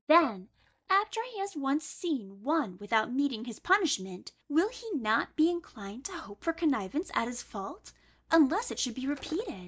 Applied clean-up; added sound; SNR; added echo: neural mask model DeepFilterNet 3.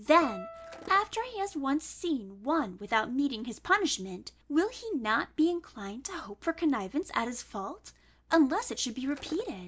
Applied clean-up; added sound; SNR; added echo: none; Guitar + Skateboard; 18 dB; none.